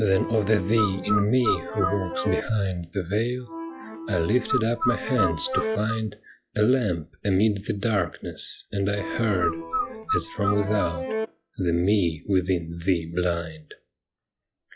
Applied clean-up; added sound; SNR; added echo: classical method log-MMSE.